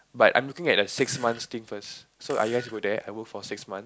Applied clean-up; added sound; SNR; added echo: none; Fart; 19 dB; none.